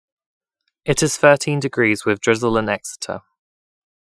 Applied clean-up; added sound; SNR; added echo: classical method Wiener filter.